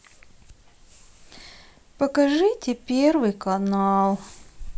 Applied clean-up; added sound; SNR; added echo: none; none; none; none.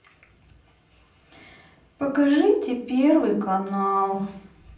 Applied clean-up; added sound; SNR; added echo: none; none; none; reverberation time 0.6 s.